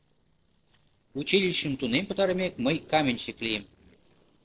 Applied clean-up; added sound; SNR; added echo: neural separator model SepFormer DNS4.